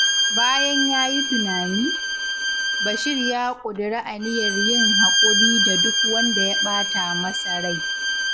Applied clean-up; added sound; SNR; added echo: none; Bowed string instrument; -5 dB; none.